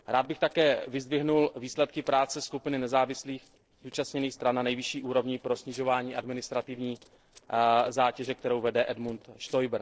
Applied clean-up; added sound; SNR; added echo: neural separator model SepFormer DNS4.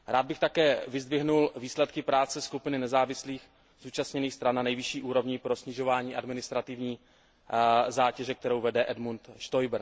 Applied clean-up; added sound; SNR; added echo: none; none; none; none.